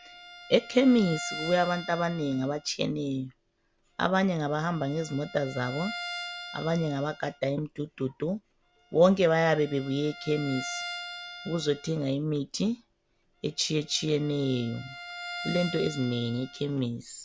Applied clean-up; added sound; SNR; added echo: none; Bowed string instrument; 14 dB; none.